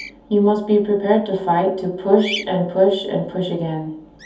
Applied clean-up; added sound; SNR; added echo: none; Bird vocalization, bird call, bird song; 19 dB; reverberation time 0.7 s.